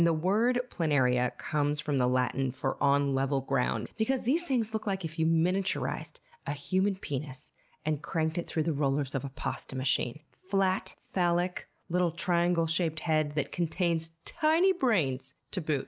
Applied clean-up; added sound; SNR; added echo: none; none; none; none.